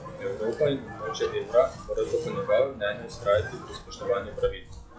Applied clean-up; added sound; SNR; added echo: classical method log-MMSE.